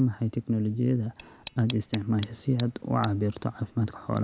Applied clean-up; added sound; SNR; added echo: none; Tick; 17 dB; none.